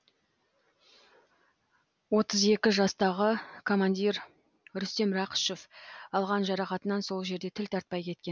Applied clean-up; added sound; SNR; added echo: none; none; none; none.